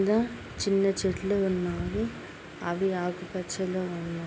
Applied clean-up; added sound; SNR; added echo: none; none; none; none.